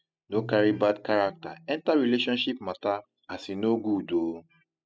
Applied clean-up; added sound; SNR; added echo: classical method spectral subtraction.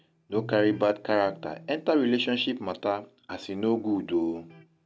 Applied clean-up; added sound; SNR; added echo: none; Electric guitar; 20 dB; none.